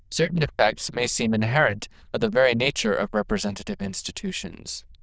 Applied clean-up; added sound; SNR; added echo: neural diffusion model UNIVERSE++.